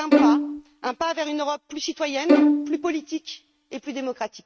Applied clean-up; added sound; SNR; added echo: neural mask model RNNoise.